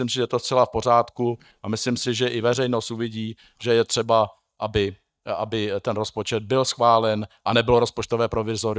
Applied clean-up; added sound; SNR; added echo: neural mask model DeepFilterNet 3.